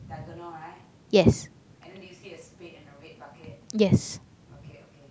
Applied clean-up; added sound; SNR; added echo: none; none; none; none.